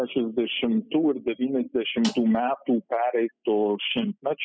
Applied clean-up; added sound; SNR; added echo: classical method spectral subtraction.